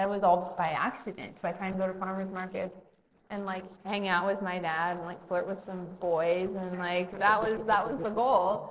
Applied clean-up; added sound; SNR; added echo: neural separator model SepFormer DNS4.